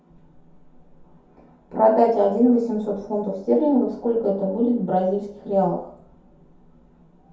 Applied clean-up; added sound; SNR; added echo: none; none; none; reverberation time 0.6 s.